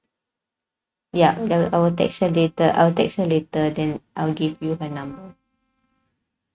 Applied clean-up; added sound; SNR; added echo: neural mask model RNNoise.